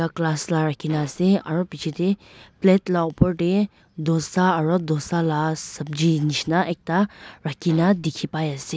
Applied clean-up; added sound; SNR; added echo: none; Fart; 19 dB; none.